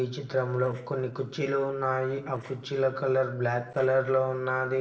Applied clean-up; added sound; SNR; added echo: neural separator model SepFormer DNS4.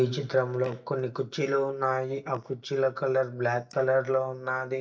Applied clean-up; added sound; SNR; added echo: neural mask model DeepFilterNet 3.